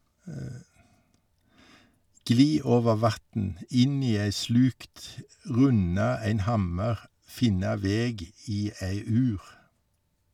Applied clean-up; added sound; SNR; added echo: none; none; none; none.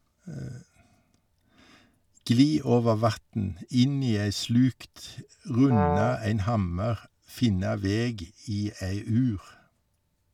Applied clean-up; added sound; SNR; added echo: none; Brass instrument; 4 dB; none.